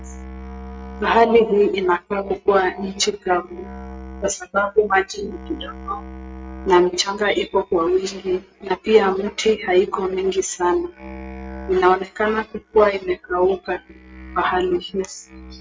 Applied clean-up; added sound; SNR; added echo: neural mask model RNNoise.